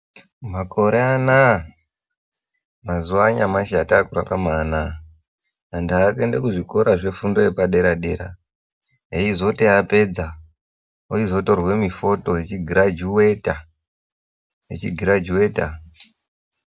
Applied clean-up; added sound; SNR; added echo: none; none; none; none.